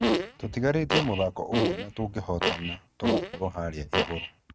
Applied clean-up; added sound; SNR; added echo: neural mask model RNNoise.